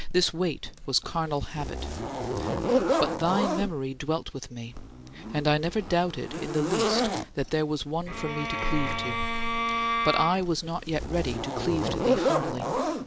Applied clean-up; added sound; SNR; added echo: none; Bowed string instrument + Zipper (clothing); 0 dB; none.